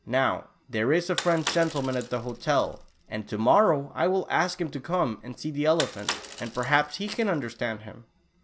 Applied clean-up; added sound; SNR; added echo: none; Bicycle; 11 dB; none.